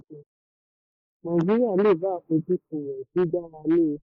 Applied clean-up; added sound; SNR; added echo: neural mask model Resemble Enhance denoiser.